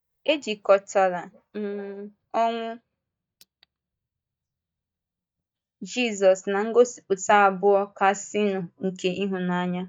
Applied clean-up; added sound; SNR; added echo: neural mask model DeepFilterNet 3.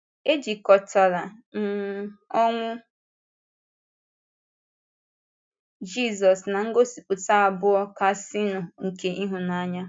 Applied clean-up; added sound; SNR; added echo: none; none; none; none.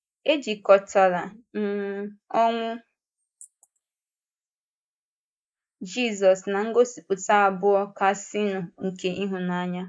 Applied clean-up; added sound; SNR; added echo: neural mask model Resemble Enhance denoiser.